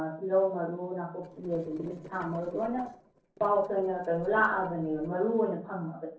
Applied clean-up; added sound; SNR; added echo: neural separator model SepFormer DNS4.